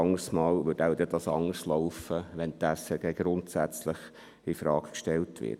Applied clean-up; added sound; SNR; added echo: none; none; none; none.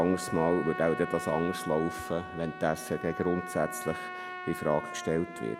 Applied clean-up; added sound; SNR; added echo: none; Trumpet; 9 dB; none.